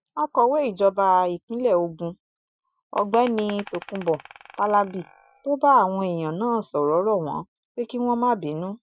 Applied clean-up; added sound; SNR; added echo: classical method Wiener filter.